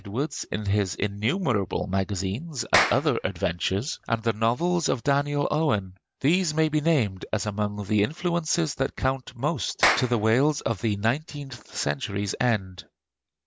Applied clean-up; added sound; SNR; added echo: none; Clapping; 4 dB; none.